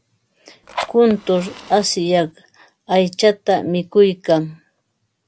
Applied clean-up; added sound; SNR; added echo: none; Fire; 14 dB; none.